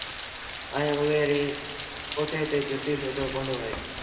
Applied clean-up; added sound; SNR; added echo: none; Rain; 8 dB; reverberation time 2.0 s.